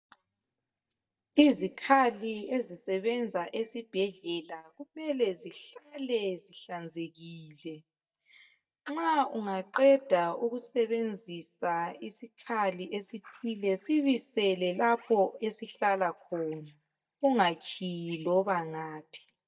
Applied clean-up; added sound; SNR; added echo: neural mask model DeepFilterNet 3.